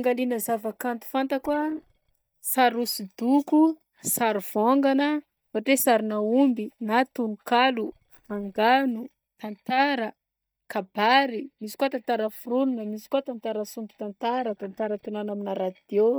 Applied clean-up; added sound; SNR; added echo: neural mask model DeepFilterNet 3.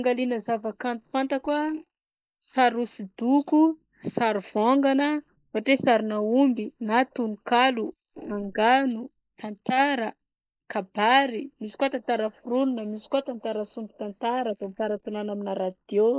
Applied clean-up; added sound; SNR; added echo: neural mask model Resemble Enhance denoiser.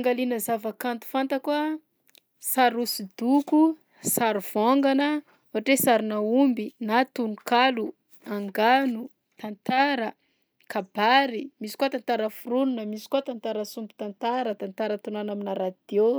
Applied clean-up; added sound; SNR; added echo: none; none; none; none.